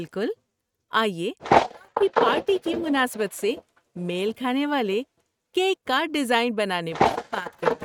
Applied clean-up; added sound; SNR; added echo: neural mask model RNNoise.